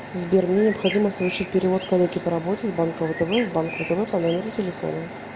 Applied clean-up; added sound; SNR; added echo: none; Bird; 15 dB; none.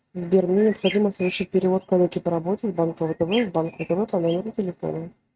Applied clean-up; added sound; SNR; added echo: neural mask model RNNoise.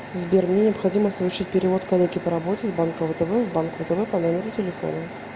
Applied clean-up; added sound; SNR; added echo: none; none; none; none.